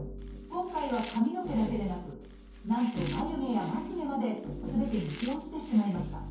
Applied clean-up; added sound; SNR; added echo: none; Domestic sounds, home sounds; 18 dB; reverberation time 0.6 s.